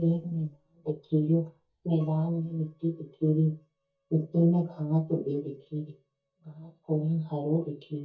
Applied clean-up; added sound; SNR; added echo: neural mask model DeepFilterNet 3.